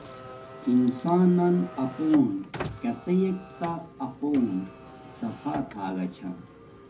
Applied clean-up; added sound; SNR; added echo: none; Car; 15 dB; reverberation time 0.3 s.